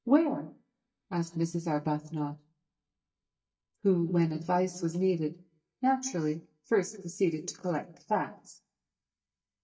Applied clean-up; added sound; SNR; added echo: neural mask model DeepFilterNet 3.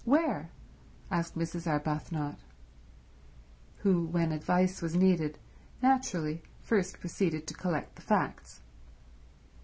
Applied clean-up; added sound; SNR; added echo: none; none; none; none.